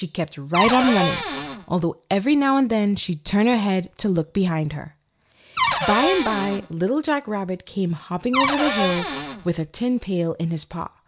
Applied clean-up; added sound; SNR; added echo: none; Cupboard open or close / Door; 2 dB; none.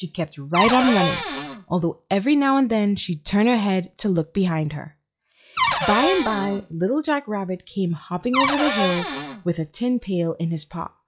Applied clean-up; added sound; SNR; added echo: classical method log-MMSE.